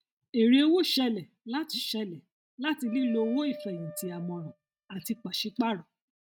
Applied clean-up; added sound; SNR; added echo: neural mask model RNNoise.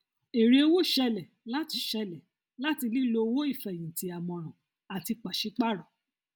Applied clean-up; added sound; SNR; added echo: none; none; none; none.